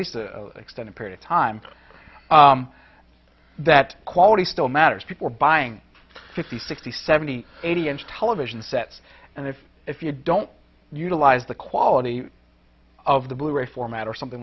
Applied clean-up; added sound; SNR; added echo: none; none; none; none.